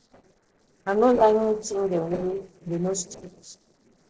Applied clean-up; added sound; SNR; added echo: neural separator model SepFormer DNS4.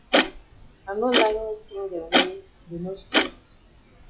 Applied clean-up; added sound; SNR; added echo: classical method WPE with log-MMSE.